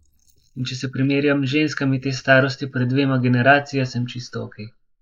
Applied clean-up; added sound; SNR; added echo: neural mask model Resemble Enhance denoiser.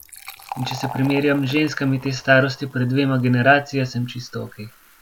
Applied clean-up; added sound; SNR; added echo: none; Fill (with liquid); 18 dB; none.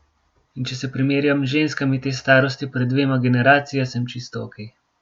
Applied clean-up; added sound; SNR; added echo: none; none; none; none.